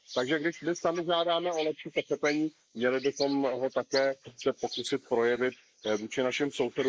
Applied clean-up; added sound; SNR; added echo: neural mask model Resemble Enhance denoiser.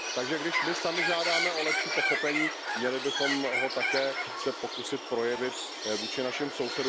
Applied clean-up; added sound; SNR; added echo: none; Bird; 0 dB; none.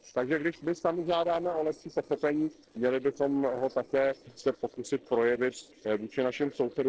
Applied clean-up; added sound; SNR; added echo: neural separator model SepFormer DNS4.